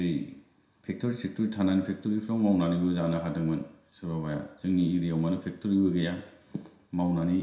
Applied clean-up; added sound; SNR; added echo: none; none; none; reverberation time 0.7 s.